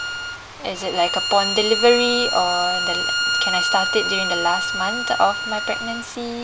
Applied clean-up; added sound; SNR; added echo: none; Bowed string instrument; 2 dB; none.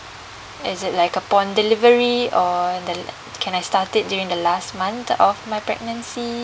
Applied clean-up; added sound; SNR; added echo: none; none; none; none.